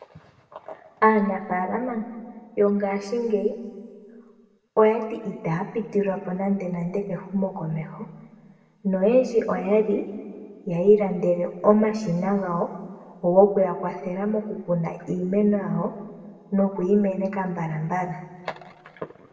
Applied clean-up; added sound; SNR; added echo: none; none; none; reverberation time 1.5 s.